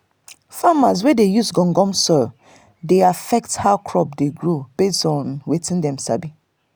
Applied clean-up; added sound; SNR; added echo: none; none; none; none.